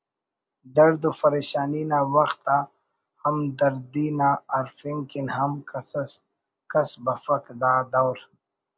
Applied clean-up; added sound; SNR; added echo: none; none; none; none.